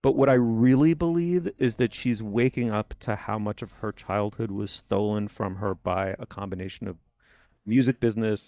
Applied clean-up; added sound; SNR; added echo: neural mask model DeepFilterNet 3.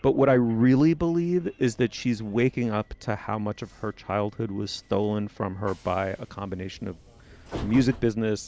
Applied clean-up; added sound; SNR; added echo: none; Train; 20 dB; none.